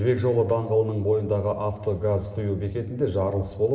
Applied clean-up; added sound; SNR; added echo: none; none; none; reverberation time 3.0 s.